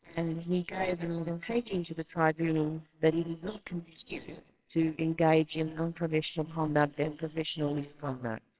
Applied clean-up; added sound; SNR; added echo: neural separator model SepFormer WHAMR!.